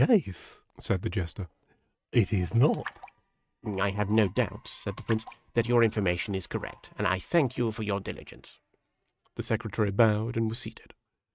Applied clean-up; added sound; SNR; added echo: neural mask model RNNoise.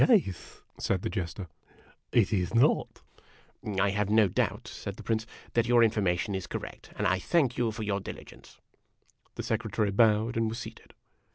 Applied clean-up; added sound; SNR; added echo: none; none; none; none.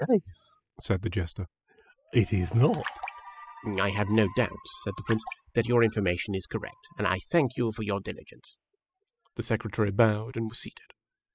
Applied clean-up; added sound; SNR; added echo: classical method spectral subtraction.